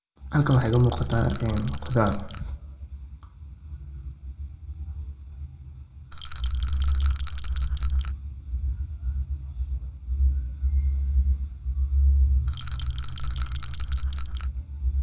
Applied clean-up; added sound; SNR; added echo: none; Rattle / Rattle (instrument); 7 dB; reverberation time 0.5 s.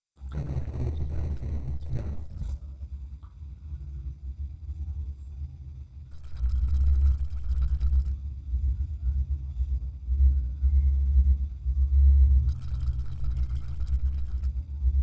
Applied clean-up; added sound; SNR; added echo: neural separator model SepFormer DNS4.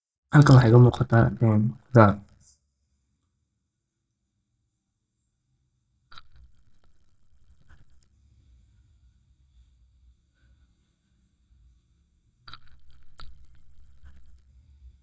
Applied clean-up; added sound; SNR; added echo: neural mask model DeepFilterNet 3.